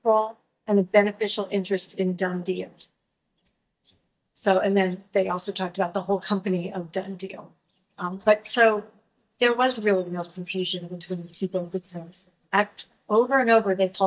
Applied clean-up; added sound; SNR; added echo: neural mask model DeepFilterNet 3.